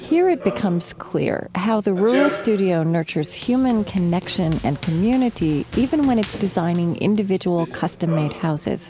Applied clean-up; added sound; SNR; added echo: none; Run; 13 dB; none.